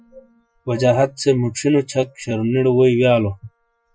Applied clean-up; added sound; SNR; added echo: classical method Wiener filter.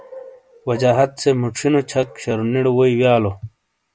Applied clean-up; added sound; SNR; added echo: none; none; none; none.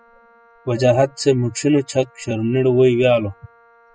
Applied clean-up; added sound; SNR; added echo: classical method spectral subtraction.